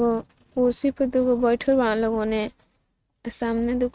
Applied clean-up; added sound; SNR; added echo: neural mask model RNNoise.